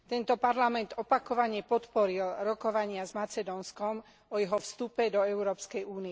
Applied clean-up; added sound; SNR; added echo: none; none; none; none.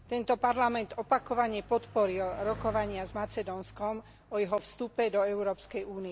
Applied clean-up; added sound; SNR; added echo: none; Bicycle; 18 dB; none.